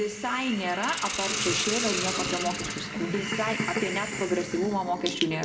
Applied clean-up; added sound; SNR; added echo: none; Hiss; 2 dB; reverberation time 0.7 s.